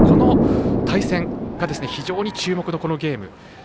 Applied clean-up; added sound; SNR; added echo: none; Explosion; -4 dB; none.